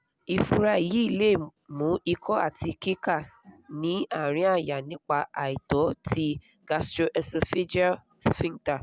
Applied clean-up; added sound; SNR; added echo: none; none; none; none.